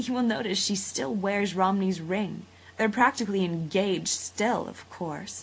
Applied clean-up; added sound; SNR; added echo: none; none; none; none.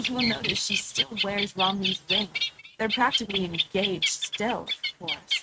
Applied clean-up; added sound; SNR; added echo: neural mask model RNNoise.